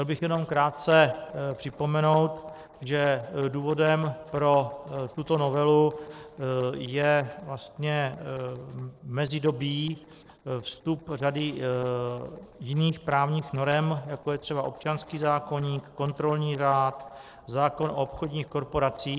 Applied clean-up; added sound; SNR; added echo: neural separator model SepFormer DNS4.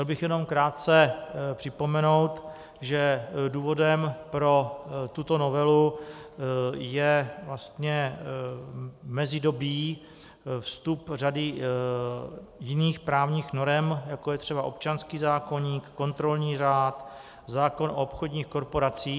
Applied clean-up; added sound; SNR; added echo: none; none; none; none.